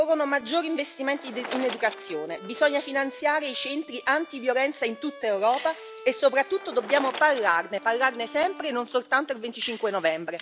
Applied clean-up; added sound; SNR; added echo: none; Bowed string instrument + Bicycle; 15 dB; none.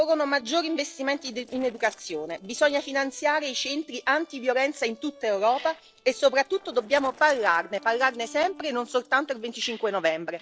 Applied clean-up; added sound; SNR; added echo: neural separator model SepFormer DNS4.